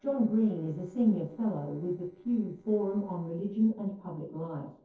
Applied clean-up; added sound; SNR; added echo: neural separator model SepFormer DNS4.